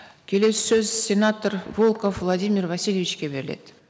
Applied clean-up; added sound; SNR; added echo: none; none; none; none.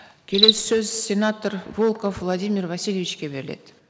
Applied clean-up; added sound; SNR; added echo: none; Cricket; 4 dB; none.